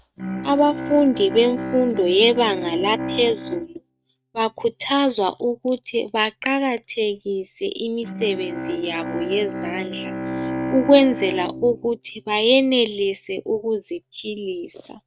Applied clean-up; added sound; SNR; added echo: neural mask model RNNoise.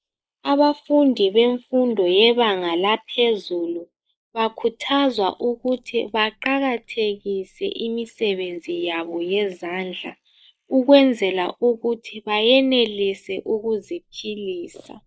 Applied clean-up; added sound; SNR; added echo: neural mask model Resemble Enhance denoiser.